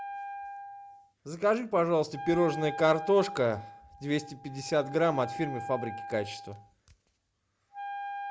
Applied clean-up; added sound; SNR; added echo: none; Wind instrument, woodwind instrument; 11 dB; none.